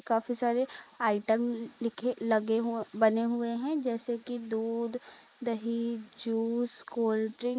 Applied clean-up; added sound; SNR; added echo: neural mask model Resemble Enhance denoiser.